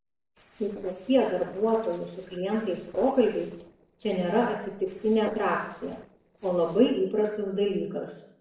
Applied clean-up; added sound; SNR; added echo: neural separator model SepFormer DNS4.